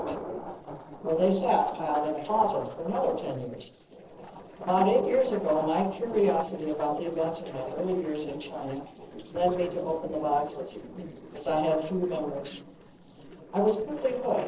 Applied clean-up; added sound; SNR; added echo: neural separator model SepFormer DNS4.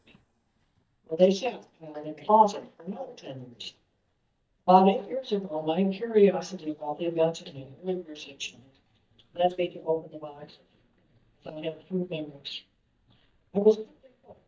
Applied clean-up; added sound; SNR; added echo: neural mask model DeepFilterNet 3.